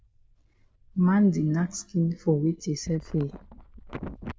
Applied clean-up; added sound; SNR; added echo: neural diffusion model UNIVERSE++.